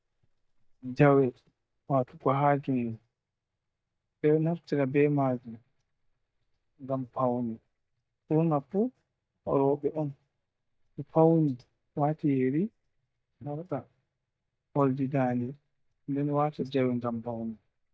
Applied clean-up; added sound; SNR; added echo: neural mask model DeepFilterNet 3.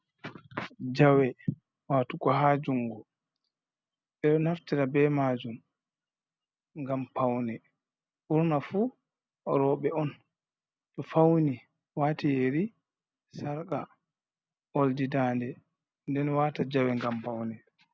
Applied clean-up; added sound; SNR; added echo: none; none; none; none.